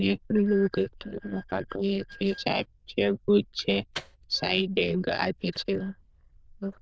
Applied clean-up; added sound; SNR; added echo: neural diffusion model UNIVERSE++.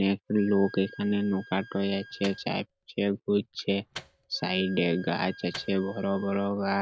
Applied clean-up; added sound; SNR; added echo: none; Wind instrument, woodwind instrument + Microwave oven; 19 dB; none.